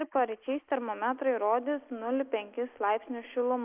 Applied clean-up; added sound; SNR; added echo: neural mask model Resemble Enhance denoiser.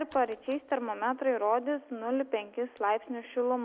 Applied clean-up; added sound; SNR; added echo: none; none; none; none.